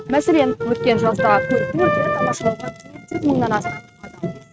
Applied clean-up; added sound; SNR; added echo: neural mask model RNNoise.